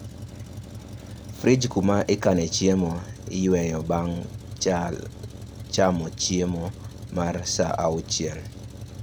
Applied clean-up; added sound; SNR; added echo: none; Truck; 12 dB; none.